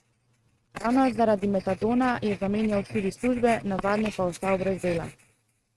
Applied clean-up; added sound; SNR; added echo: neural mask model RNNoise.